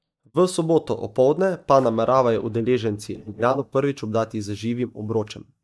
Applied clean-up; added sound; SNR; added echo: neural mask model DeepFilterNet 3.